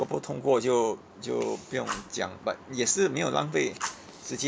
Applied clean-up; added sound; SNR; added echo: none; Fire; 16 dB; none.